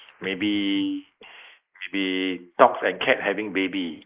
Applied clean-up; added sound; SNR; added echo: neural mask model Resemble Enhance denoiser.